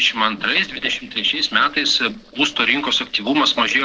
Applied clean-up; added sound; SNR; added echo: neural separator model SepFormer DNS4.